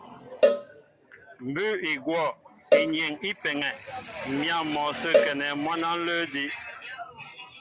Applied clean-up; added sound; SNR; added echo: none; Cowbell; -1 dB; none.